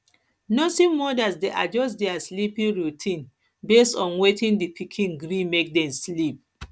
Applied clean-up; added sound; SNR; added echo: none; none; none; none.